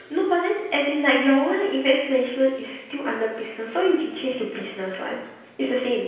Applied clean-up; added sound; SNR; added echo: none; none; none; reverberation time 0.9 s.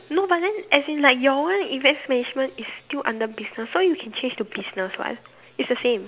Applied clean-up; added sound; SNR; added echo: none; none; none; none.